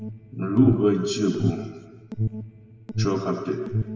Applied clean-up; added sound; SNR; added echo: none; Alarm; 5 dB; reverberation time 1.3 s.